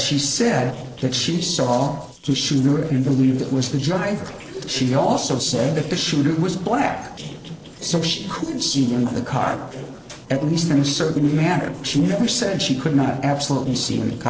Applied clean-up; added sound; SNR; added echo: neural separator model SepFormer DNS4.